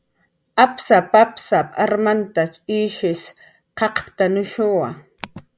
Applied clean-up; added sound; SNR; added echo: none; none; none; none.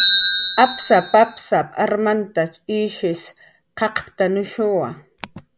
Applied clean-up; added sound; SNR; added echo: none; Bicycle; 6 dB; none.